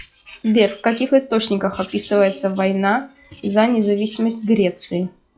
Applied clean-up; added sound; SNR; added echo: classical method log-MMSE.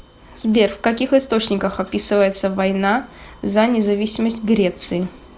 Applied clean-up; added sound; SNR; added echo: none; none; none; none.